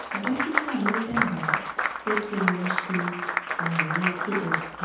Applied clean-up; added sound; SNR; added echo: none; Applause; -2 dB; reverberation time 0.8 s.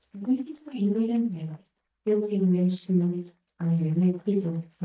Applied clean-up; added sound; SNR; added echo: neural mask model DeepFilterNet 3.